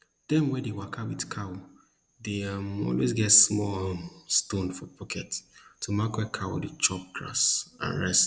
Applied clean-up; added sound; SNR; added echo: none; none; none; none.